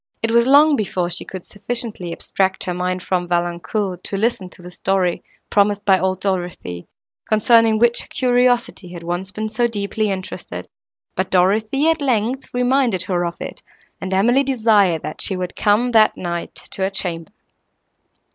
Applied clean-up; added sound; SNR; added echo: none; none; none; none.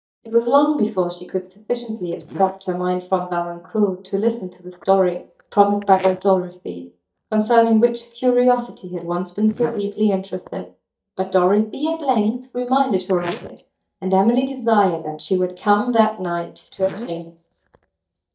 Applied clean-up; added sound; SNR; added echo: neural mask model DeepFilterNet 3.